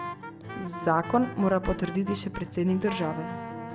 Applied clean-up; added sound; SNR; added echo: none; Acoustic guitar + Wind instrument, woodwind instrument; 9 dB; none.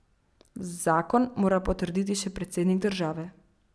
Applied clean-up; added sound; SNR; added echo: none; none; none; none.